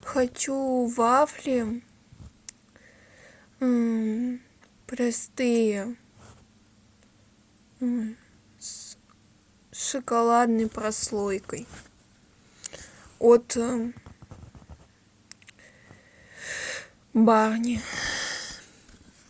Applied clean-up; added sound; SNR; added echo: none; none; none; none.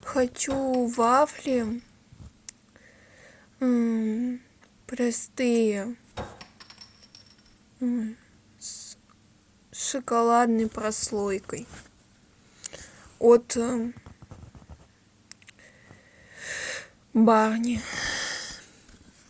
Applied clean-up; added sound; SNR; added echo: none; Chink, clink; 18 dB; none.